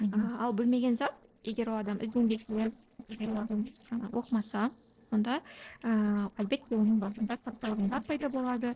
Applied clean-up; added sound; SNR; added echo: neural separator model SepFormer DNS4.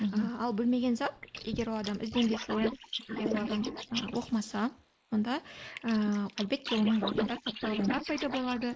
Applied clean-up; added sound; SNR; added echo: neural mask model Resemble Enhance denoiser.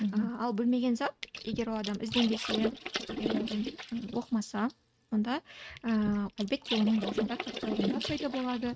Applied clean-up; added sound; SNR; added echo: neural mask model RNNoise.